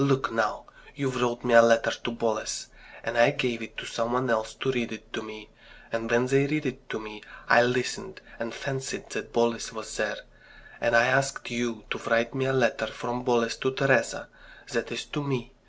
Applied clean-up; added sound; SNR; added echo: none; none; none; none.